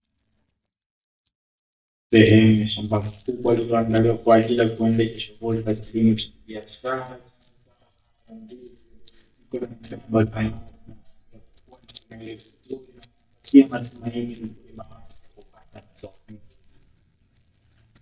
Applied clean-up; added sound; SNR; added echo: neural mask model DeepFilterNet 3.